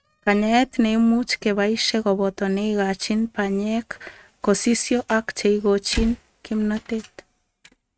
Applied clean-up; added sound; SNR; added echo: neural mask model RNNoise.